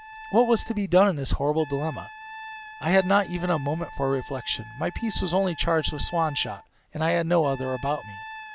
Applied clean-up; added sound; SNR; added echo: none; Trumpet; 16 dB; none.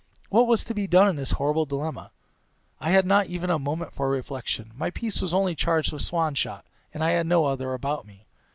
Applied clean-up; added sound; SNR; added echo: none; none; none; none.